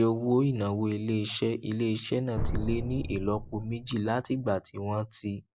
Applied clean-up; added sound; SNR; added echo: none; Drum; 7 dB; none.